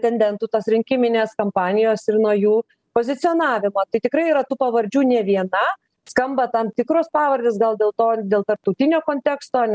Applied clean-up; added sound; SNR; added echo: none; none; none; none.